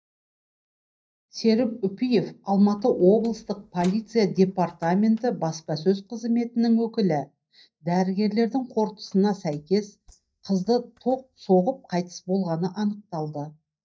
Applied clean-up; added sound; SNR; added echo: neural mask model DeepFilterNet 3.